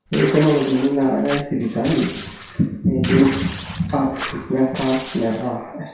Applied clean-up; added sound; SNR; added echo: none; Tearing; 14 dB; reverberation time 0.7 s.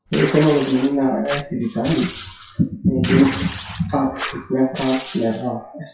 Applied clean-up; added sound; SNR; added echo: classical method WPE with log-MMSE.